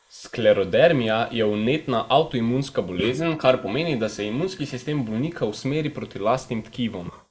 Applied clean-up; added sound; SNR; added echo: neural mask model Resemble Enhance denoiser.